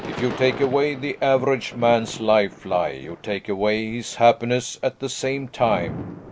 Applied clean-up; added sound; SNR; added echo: none; Thunder / Rain; 14 dB; none.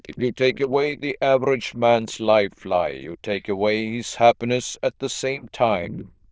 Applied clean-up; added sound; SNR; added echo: neural diffusion model UNIVERSE++.